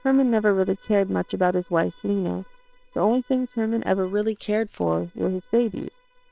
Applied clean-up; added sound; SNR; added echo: neural separator model SepFormer WHAM!.